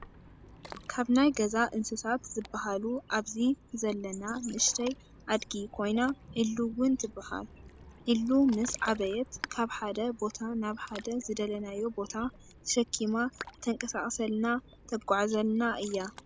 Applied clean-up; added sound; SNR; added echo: none; Ocean; 19 dB; none.